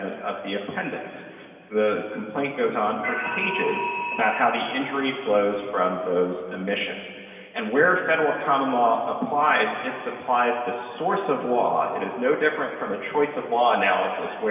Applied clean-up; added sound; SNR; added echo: none; none; none; reverberation time 2.7 s.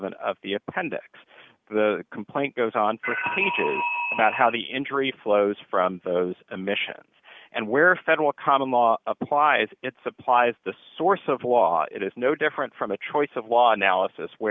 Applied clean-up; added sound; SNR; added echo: none; none; none; none.